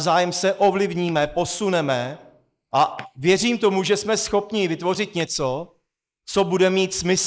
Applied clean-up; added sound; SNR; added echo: neural mask model Resemble Enhance denoiser.